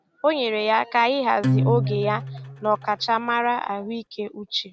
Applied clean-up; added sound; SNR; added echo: none; Acoustic guitar; 3 dB; none.